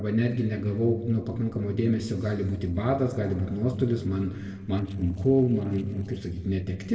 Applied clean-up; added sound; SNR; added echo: neural separator model SepFormer DNS4.